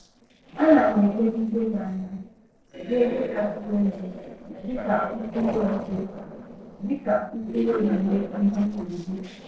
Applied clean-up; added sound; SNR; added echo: neural separator model SepFormer DNS4.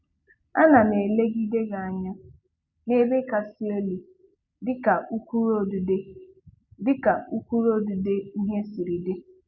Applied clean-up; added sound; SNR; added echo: none; none; none; none.